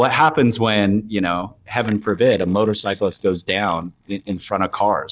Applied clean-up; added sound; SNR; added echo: neural mask model DeepFilterNet 3.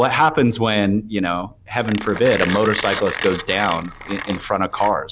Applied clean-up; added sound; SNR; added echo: none; Mechanisms; 11 dB; none.